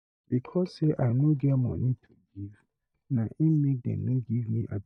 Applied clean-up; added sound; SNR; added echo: neural mask model DeepFilterNet 3.